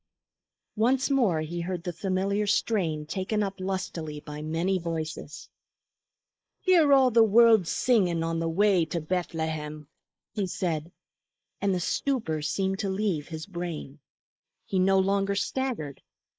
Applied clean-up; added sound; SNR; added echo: neural mask model Resemble Enhance denoiser.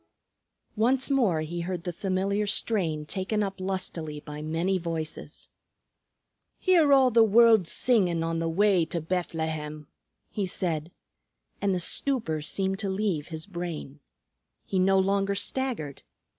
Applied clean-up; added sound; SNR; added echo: none; none; none; none.